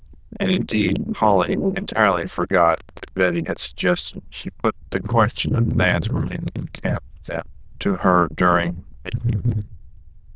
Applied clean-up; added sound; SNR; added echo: neural diffusion model UNIVERSE++.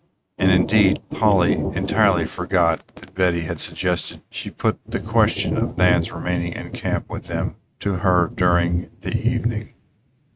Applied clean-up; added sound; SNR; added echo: neural mask model RNNoise.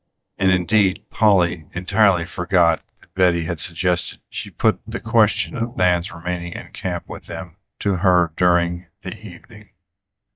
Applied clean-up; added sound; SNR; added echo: neural mask model DeepFilterNet 3.